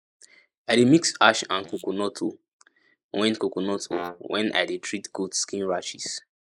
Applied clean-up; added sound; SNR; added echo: neural mask model Resemble Enhance denoiser.